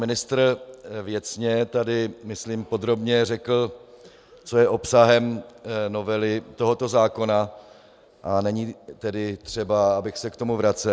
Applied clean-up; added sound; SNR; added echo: none; none; none; none.